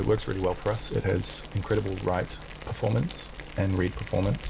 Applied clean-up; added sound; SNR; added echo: none; Boiling + Clock; 11 dB; none.